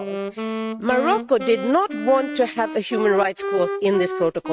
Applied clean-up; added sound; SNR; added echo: neural mask model RNNoise.